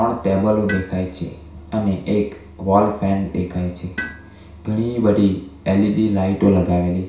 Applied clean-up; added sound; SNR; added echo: none; Tools; 19 dB; reverberation time 0.6 s.